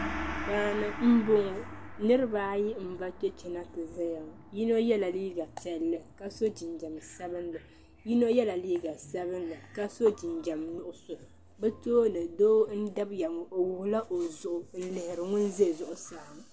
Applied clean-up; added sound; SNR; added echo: none; Gong; 14 dB; none.